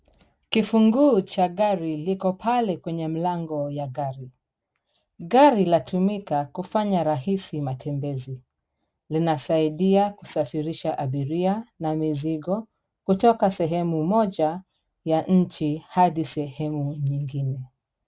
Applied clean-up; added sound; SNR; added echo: none; none; none; none.